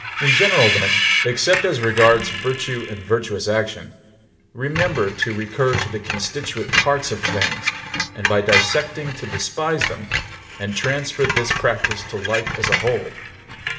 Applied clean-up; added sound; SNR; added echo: none; Screech; 1 dB; reverberation time 1.6 s.